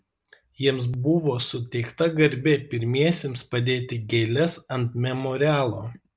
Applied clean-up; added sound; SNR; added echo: none; none; none; none.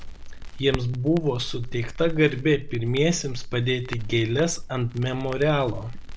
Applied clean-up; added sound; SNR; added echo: none; Crackle; 9 dB; none.